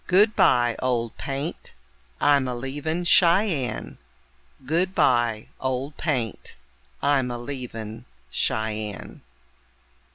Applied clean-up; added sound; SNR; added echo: none; none; none; none.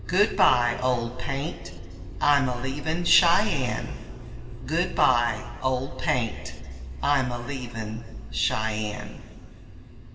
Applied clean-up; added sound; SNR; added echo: none; Motor vehicle (road); 12 dB; reverberation time 2.2 s.